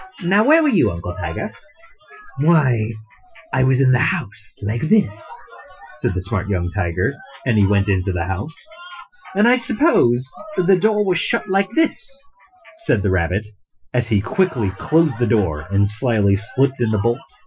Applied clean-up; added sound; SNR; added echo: classical method Wiener filter.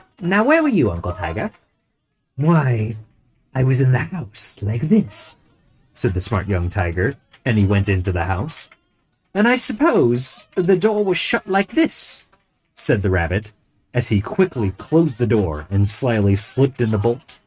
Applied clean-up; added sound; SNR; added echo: neural mask model RNNoise.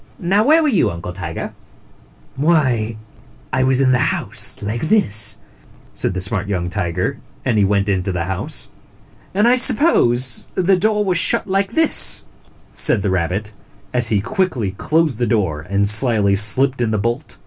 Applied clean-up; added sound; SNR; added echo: none; none; none; none.